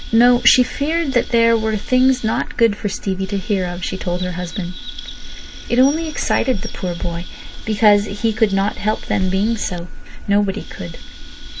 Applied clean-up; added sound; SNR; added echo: none; Chirp, tweet; 19 dB; none.